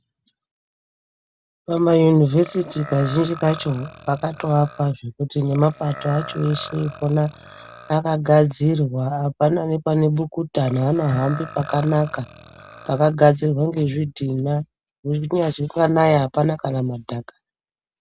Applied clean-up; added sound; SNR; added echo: none; Burping, eructation; 17 dB; none.